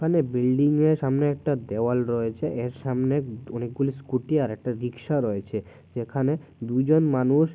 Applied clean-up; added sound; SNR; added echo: none; none; none; none.